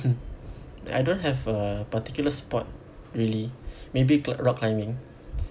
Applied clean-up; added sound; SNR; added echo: none; Wind; 17 dB; none.